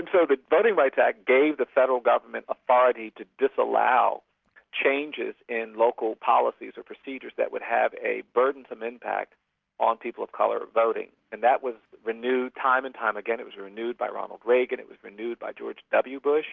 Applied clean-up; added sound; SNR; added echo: none; none; none; none.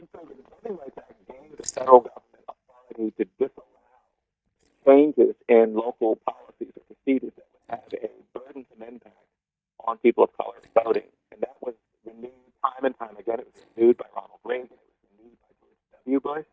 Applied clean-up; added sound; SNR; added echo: neural mask model DeepFilterNet 3.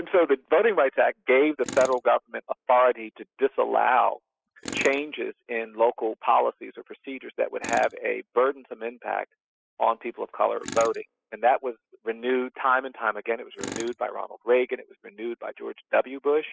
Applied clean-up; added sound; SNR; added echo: classical method spectral subtraction.